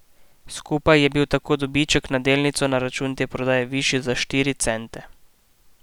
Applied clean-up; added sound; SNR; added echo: none; none; none; none.